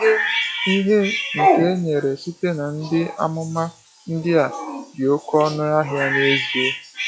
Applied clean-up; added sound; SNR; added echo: classical method log-MMSE.